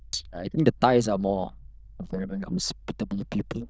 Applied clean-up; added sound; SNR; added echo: neural diffusion model UNIVERSE++.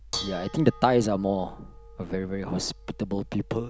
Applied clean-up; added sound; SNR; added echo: none; Dishes, pots, and pans / Bell; 14 dB; none.